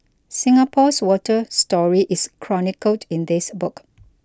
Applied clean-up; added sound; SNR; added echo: none; none; none; none.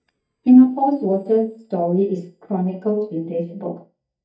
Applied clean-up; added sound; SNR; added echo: neural mask model DeepFilterNet 3.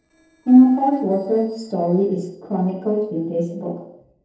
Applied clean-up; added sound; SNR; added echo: neural separator model SepFormer DNS4.